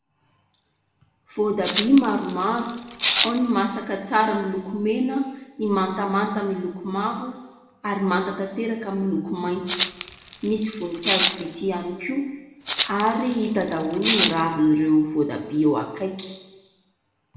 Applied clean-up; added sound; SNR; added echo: none; Rattle (instrument); 3 dB; reverberation time 1.1 s.